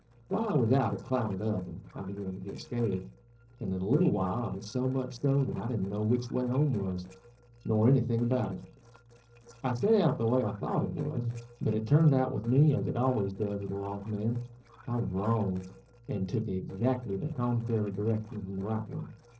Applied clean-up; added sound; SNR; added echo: neural separator model SepFormer DNS4.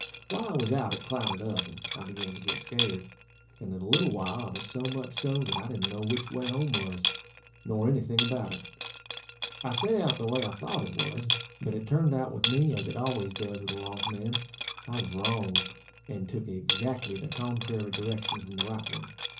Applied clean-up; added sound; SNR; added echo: none; Liquid; 1 dB; reverberation time 0.5 s.